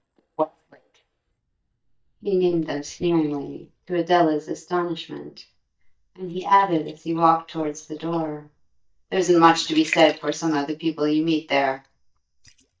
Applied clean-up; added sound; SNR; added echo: neural mask model DeepFilterNet 3.